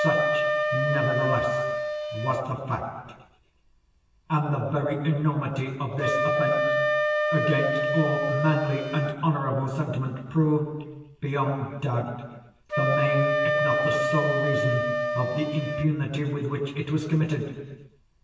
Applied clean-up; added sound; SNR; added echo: none; Wind instrument, woodwind instrument; 1 dB; reverberation time 1.4 s.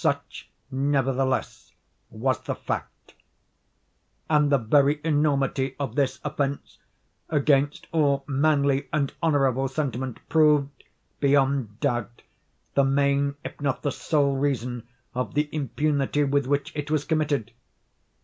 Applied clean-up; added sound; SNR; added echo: none; none; none; none.